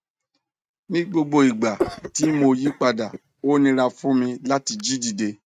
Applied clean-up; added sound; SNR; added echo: neural mask model RNNoise.